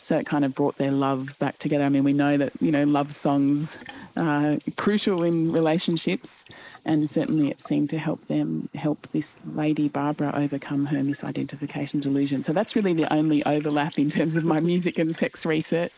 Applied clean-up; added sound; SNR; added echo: neural mask model Resemble Enhance denoiser.